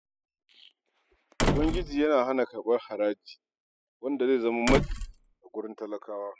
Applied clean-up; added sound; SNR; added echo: classical method spectral subtraction.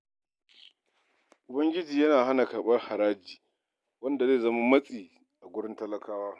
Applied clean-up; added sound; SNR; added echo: none; none; none; none.